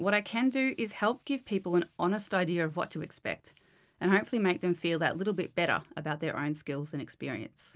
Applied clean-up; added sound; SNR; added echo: none; none; none; none.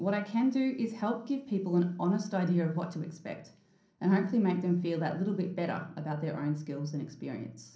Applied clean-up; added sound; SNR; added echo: none; none; none; reverberation time 0.6 s.